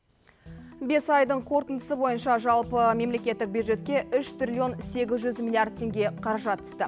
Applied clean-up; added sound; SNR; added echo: none; none; none; none.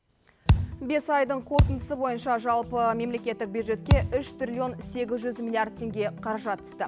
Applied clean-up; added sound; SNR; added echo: none; Thump, thud; -3 dB; none.